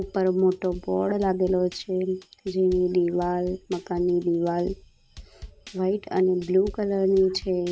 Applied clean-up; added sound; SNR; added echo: none; Drum kit; 20 dB; none.